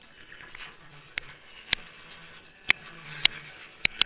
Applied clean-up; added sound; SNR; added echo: neural separator model SepFormer WHAMR!.